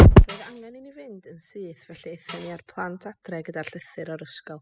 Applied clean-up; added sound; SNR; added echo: classical method spectral subtraction.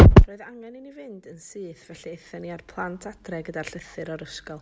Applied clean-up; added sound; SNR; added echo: none; none; none; none.